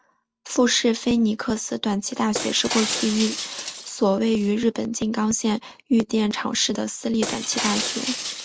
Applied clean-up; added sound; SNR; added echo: none; Shatter; 10 dB; none.